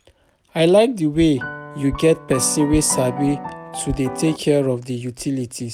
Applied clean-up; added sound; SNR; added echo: none; Piano; 11 dB; none.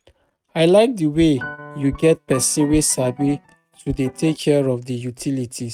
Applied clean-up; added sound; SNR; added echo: neural mask model RNNoise.